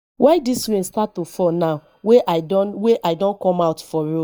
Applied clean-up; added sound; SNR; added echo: neural mask model DeepFilterNet 3.